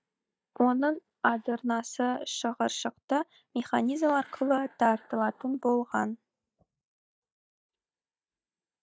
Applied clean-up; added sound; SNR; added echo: neural mask model DeepFilterNet 3.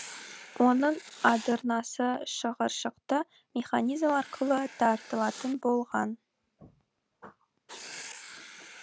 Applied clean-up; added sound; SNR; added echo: none; Writing; 19 dB; none.